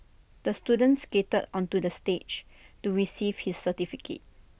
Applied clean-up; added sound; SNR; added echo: none; none; none; none.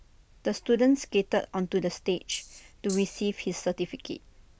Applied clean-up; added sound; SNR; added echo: none; Rattle (instrument); 14 dB; none.